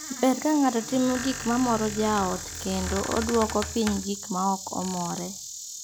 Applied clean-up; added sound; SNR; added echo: none; Insect + Squeak; 9 dB; none.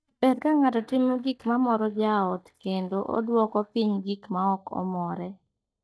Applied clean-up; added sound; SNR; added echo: neural mask model DeepFilterNet 3.